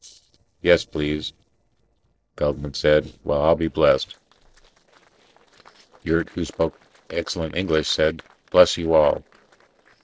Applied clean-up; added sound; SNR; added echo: neural separator model SepFormer DNS4.